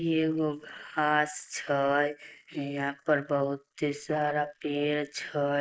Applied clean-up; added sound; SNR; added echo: neural mask model Resemble Enhance denoiser.